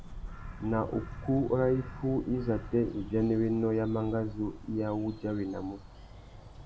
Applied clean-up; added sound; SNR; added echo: none; Bird vocalization, bird call, bird song; 12 dB; none.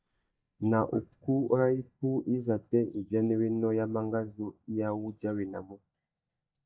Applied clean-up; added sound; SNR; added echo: neural mask model DeepFilterNet 3.